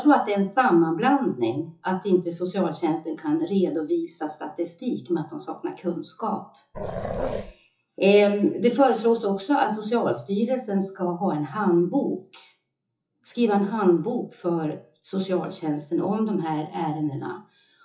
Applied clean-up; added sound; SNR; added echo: classical method WPE with log-MMSE.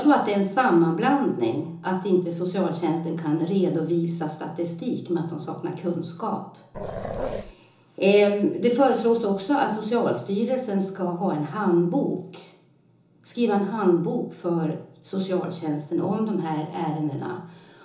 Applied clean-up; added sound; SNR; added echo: none; Growling; 8 dB; reverberation time 0.6 s.